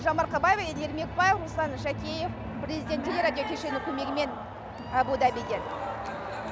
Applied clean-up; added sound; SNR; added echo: none; none; none; none.